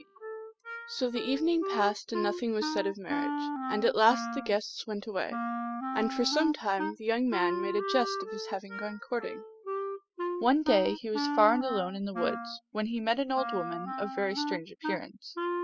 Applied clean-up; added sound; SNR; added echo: classical method spectral subtraction.